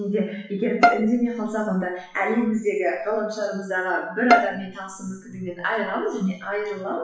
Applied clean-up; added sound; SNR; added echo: classical method WPE with log-MMSE.